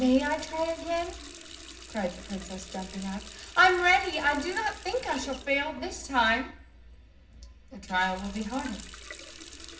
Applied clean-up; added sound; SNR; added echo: none; Water tap, faucet; 17 dB; reverberation time 0.4 s.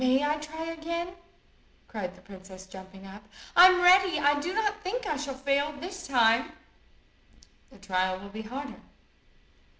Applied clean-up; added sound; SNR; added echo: none; none; none; none.